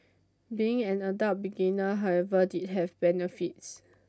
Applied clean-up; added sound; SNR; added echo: none; none; none; none.